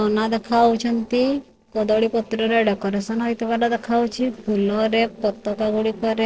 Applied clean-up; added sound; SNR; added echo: neural separator model SepFormer DNS4.